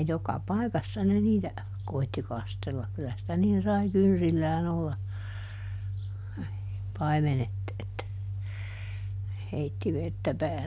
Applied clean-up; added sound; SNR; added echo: none; none; none; none.